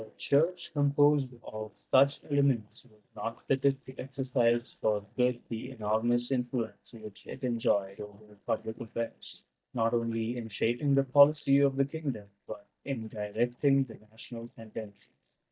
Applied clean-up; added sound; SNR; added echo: neural mask model DeepFilterNet 3.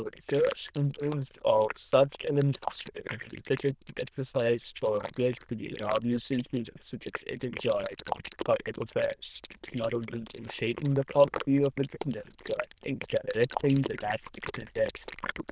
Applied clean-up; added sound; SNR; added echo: neural diffusion model UNIVERSE++.